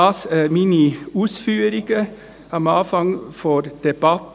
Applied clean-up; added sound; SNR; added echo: none; none; none; none.